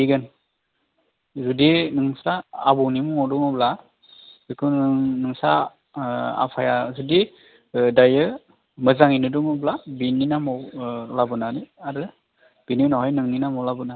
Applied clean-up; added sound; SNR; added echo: none; none; none; none.